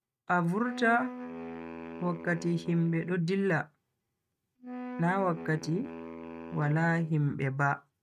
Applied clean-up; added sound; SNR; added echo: neural mask model RNNoise.